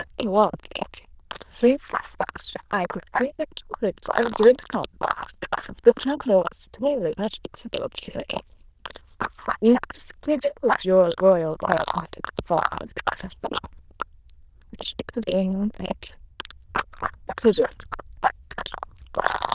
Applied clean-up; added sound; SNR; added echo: neural diffusion model UNIVERSE++.